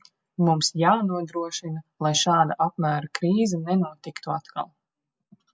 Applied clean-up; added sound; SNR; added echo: none; none; none; none.